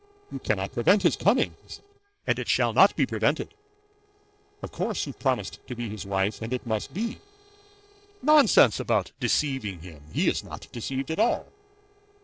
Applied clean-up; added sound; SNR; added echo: neural separator model SepFormer DNS4.